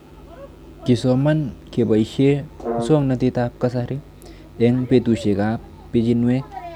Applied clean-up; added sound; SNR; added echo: none; Brass instrument; 9 dB; none.